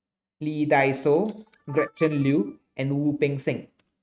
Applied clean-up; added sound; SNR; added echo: neural mask model RNNoise.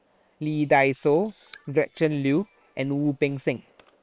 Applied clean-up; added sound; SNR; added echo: neural separator model SepFormer WHAM!.